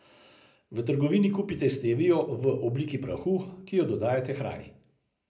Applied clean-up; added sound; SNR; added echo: none; none; none; reverberation time 0.5 s.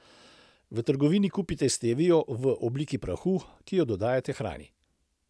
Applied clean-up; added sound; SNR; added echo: none; none; none; none.